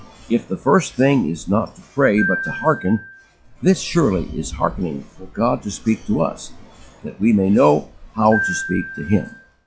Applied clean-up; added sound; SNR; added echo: classical method log-MMSE.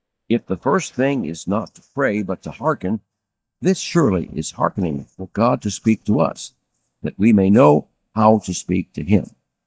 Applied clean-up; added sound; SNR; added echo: neural mask model DeepFilterNet 3.